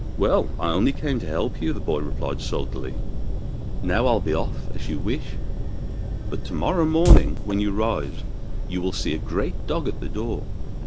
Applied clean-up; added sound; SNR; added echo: none; Fire; -2 dB; none.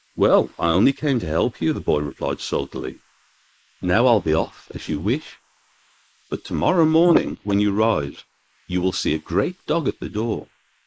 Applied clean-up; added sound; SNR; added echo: neural mask model Resemble Enhance denoiser.